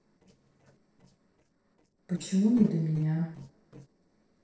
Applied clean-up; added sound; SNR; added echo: neural separator model SepFormer DNS4.